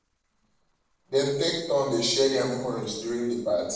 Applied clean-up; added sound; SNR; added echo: neural separator model SepFormer DNS4.